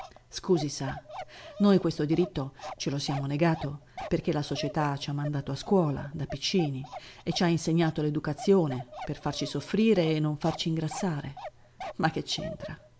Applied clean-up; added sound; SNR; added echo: none; Bark; 15 dB; none.